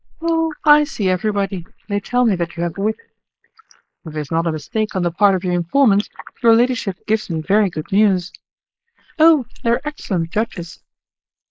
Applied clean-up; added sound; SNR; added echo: neural mask model Resemble Enhance denoiser.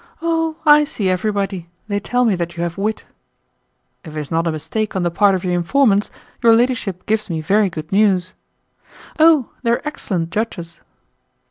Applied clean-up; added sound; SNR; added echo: none; none; none; none.